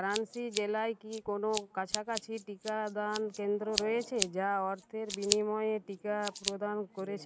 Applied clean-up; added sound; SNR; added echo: none; Scissors; 7 dB; none.